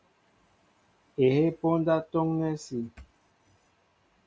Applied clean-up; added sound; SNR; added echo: none; none; none; none.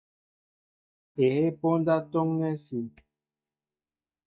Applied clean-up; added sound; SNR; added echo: neural mask model DeepFilterNet 3.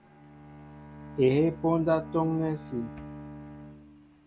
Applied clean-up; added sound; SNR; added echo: none; Bowed string instrument; 14 dB; none.